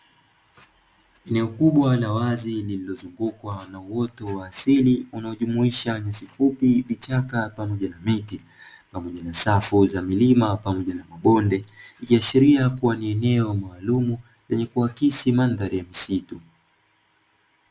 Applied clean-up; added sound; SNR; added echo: none; none; none; none.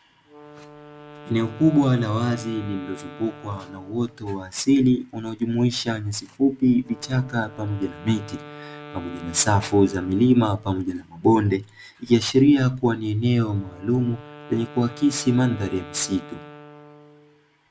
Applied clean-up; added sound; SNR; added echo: none; Wind instrument, woodwind instrument; 20 dB; none.